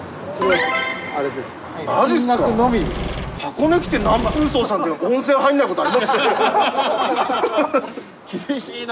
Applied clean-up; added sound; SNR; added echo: none; Engine / Mechanisms; 7 dB; none.